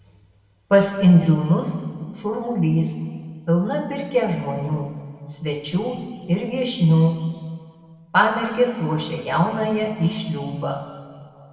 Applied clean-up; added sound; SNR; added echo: none; none; none; reverberation time 2.1 s.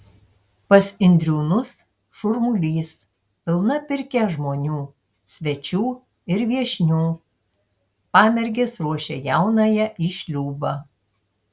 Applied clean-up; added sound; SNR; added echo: none; none; none; none.